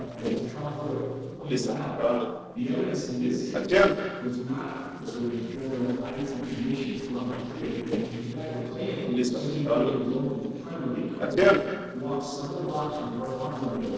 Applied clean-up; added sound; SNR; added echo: neural separator model SepFormer DNS4.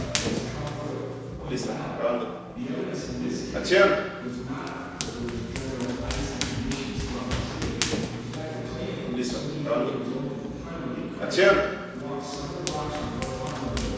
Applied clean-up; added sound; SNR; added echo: none; Run; -3 dB; reverberation time 2.1 s.